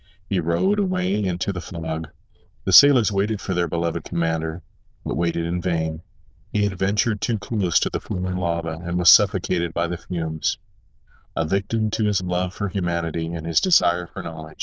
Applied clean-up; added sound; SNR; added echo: neural diffusion model UNIVERSE++.